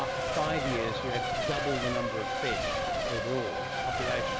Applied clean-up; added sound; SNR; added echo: none; Race car, auto racing / Accelerating, revving, vroom / Mechanisms; -3 dB; none.